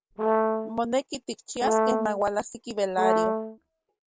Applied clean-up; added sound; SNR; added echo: none; Brass instrument; -3 dB; none.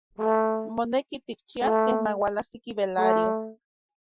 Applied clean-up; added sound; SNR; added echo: classical method Wiener filter.